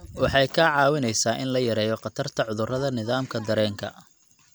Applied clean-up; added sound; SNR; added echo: none; none; none; none.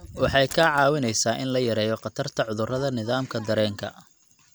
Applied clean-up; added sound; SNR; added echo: none; Splash, splatter; 19 dB; none.